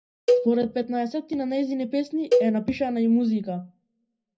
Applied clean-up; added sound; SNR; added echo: none; Cowbell; 2 dB; reverberation time 0.5 s.